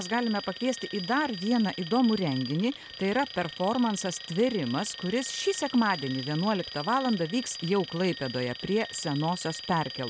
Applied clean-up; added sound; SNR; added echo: none; Alarm; 12 dB; none.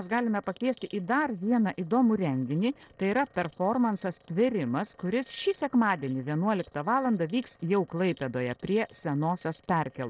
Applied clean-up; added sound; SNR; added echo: neural separator model SepFormer DNS4.